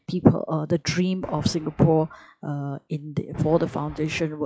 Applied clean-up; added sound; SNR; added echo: classical method log-MMSE.